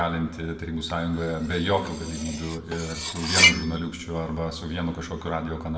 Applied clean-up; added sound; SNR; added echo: none; Cutlery, silverware; -1 dB; reverberation time 1.0 s.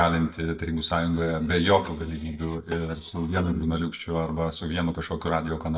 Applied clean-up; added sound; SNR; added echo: neural mask model DeepFilterNet 3.